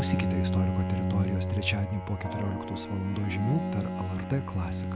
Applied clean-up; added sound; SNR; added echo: none; Bowed string instrument; 0 dB; none.